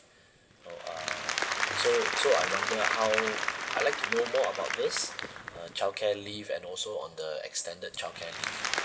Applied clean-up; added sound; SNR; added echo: none; Applause; 2 dB; none.